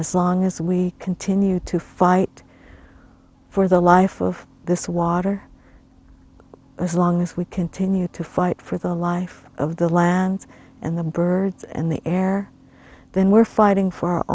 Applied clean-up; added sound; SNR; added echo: none; none; none; none.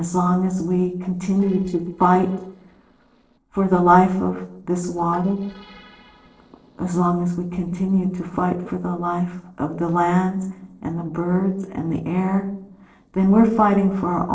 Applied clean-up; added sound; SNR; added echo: neural separator model SepFormer DNS4.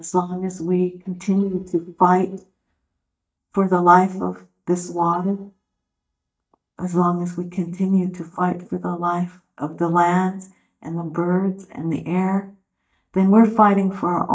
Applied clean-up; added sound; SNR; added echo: neural mask model DeepFilterNet 3.